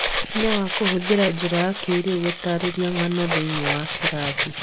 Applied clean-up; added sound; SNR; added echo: none; Rattle (instrument); 0 dB; none.